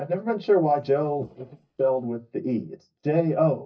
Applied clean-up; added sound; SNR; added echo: neural mask model DeepFilterNet 3.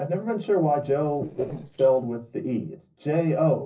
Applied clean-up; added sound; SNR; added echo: neural separator model SepFormer DNS4.